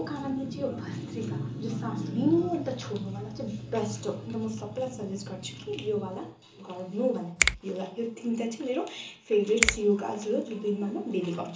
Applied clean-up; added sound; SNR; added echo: none; Finger snapping; 2 dB; reverberation time 0.8 s.